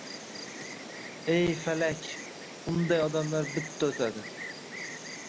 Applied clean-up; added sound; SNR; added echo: none; Insect; 9 dB; none.